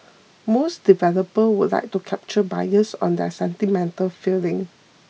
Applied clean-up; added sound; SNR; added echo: none; none; none; none.